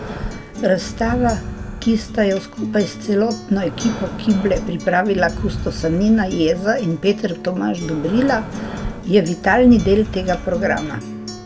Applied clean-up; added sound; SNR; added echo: none; Breathing + Acoustic guitar; 9 dB; none.